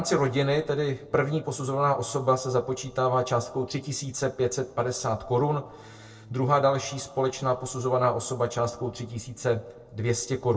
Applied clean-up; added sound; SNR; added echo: neural separator model SepFormer DNS4.